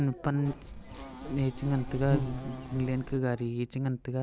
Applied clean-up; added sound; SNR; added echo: none; Insect; 5 dB; none.